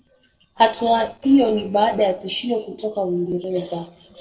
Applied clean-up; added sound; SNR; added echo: neural separator model SepFormer DNS4.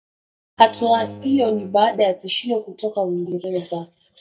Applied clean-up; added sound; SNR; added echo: neural mask model DeepFilterNet 3.